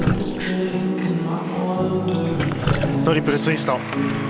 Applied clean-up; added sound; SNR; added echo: none; Drip; 8 dB; none.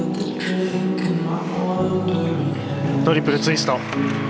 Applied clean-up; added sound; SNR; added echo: none; none; none; none.